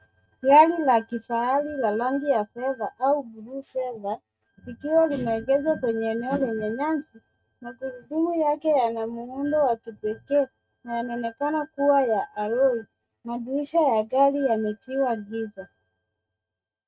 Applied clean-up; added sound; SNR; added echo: neural mask model RNNoise.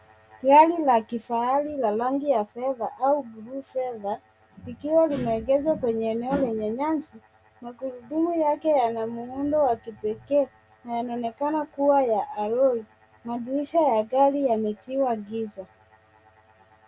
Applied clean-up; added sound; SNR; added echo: none; none; none; none.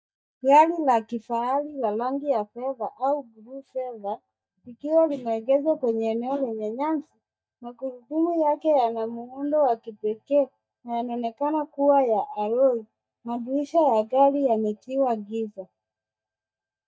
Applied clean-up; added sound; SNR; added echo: neural mask model DeepFilterNet 3.